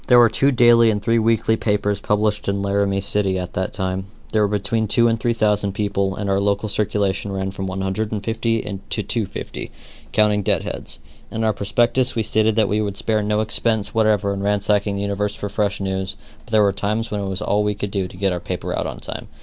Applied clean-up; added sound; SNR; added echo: none; none; none; none.